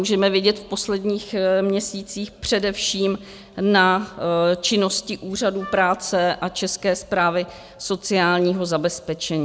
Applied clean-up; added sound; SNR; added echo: none; Wind instrument, woodwind instrument; 17 dB; none.